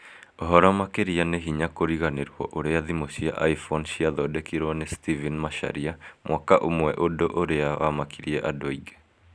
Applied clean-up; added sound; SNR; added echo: none; none; none; none.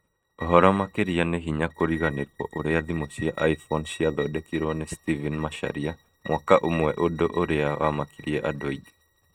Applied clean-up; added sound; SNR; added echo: neural mask model RNNoise.